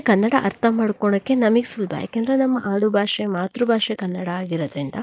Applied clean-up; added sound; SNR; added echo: neural mask model Resemble Enhance denoiser.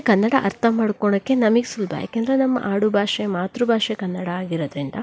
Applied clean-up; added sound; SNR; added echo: none; none; none; none.